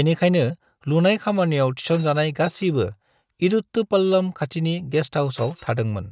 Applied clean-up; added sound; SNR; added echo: neural mask model RNNoise.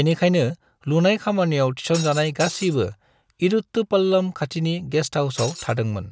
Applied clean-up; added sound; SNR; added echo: none; Shatter; 12 dB; none.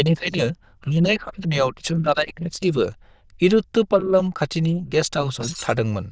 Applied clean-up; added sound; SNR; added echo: neural diffusion model UNIVERSE++.